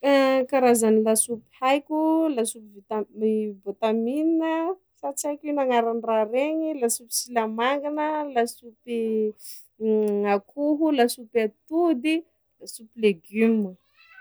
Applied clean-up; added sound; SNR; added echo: none; none; none; none.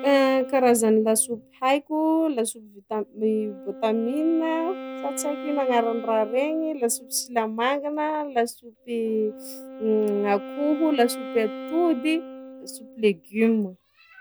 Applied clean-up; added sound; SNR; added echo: none; Wind instrument, woodwind instrument; 14 dB; none.